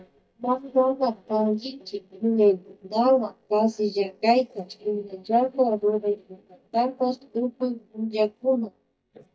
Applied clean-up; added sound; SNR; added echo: neural mask model DeepFilterNet 3.